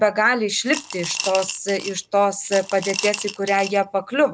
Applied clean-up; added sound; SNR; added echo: none; Coin (dropping) / Glass; 11 dB; none.